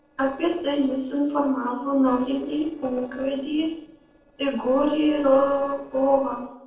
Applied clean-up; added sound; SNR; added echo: neural separator model SepFormer DNS4.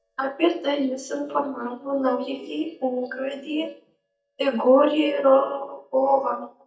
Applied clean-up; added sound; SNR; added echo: neural mask model DeepFilterNet 3.